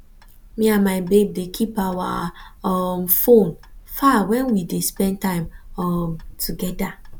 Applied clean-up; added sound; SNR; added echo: none; Clock; 18 dB; none.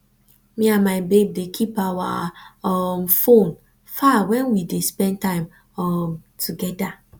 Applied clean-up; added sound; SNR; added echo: none; none; none; none.